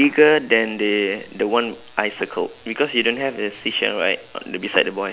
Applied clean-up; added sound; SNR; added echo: none; none; none; none.